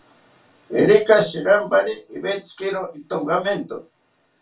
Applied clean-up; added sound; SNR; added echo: none; none; none; reverberation time 0.2 s.